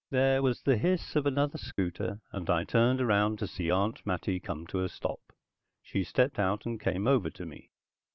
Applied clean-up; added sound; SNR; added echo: none; none; none; none.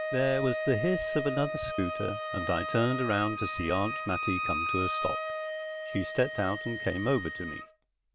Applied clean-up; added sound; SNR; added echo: none; Wind instrument, woodwind instrument; 3 dB; none.